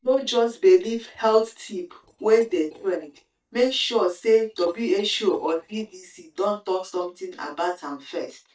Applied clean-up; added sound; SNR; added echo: neural mask model DeepFilterNet 3.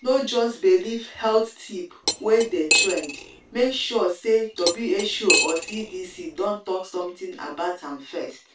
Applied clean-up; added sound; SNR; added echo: none; Cutlery, silverware; 2 dB; reverberation time 0.2 s.